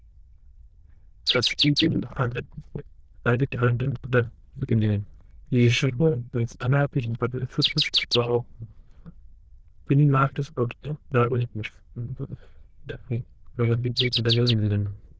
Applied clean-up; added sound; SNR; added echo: neural diffusion model UNIVERSE++.